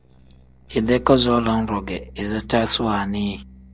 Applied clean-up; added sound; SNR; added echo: neural separator model SepFormer DNS4.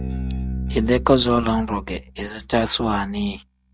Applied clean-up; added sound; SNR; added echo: neural mask model RNNoise.